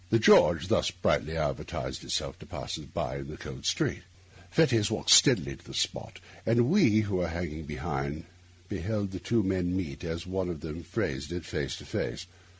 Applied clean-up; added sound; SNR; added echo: none; none; none; none.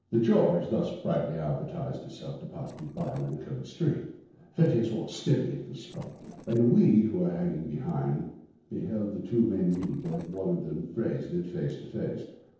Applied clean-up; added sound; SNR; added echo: neural separator model SepFormer DNS4.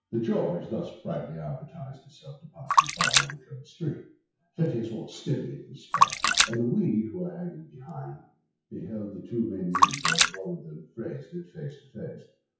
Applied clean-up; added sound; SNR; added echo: classical method WPE with log-MMSE.